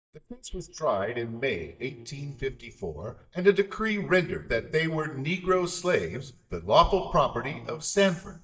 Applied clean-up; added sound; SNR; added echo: neural mask model DeepFilterNet 3.